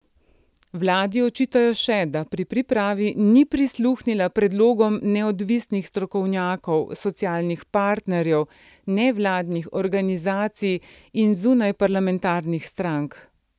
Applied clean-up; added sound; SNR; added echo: none; none; none; none.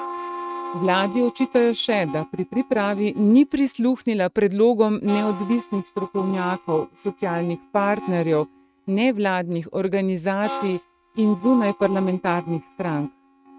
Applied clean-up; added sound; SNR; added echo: neural mask model RNNoise.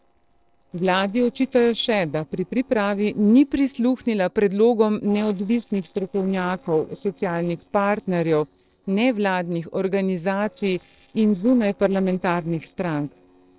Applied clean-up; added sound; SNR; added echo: neural separator model SepFormer DNS4.